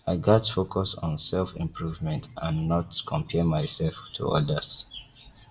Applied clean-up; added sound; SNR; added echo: none; none; none; reverberation time 0.3 s.